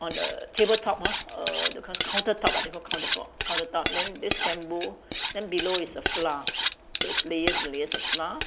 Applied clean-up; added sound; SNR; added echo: none; Cutlery, silverware; 0 dB; none.